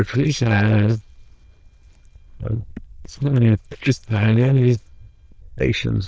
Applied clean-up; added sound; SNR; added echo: neural diffusion model UNIVERSE++.